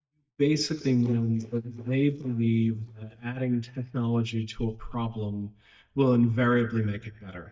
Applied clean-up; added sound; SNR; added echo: neural mask model DeepFilterNet 3.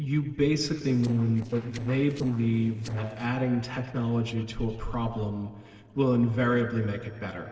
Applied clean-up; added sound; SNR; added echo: neural separator model SepFormer DNS4.